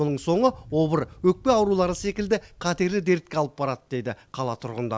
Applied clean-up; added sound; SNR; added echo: none; none; none; none.